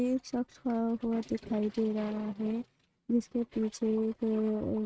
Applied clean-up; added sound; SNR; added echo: neural mask model RNNoise.